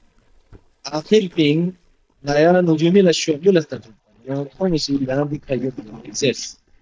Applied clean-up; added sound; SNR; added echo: neural mask model DeepFilterNet 3.